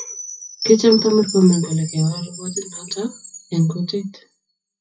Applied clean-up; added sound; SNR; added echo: classical method WPE with log-MMSE.